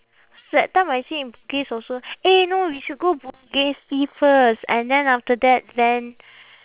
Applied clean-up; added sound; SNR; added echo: neural separator model SepFormer WHAM!.